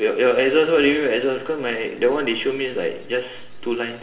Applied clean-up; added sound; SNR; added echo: none; none; none; reverberation time 1.6 s.